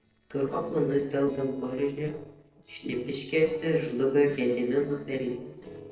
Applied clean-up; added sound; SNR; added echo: neural separator model SepFormer DNS4.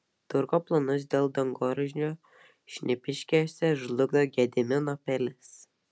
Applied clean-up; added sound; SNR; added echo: none; none; none; none.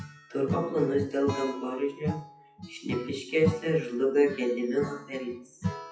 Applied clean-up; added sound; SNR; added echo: classical method WPE with log-MMSE.